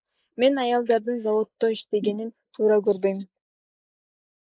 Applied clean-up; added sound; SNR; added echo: neural mask model Resemble Enhance denoiser.